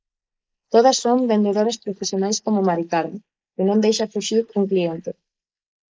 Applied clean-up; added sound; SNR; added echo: neural mask model Resemble Enhance denoiser.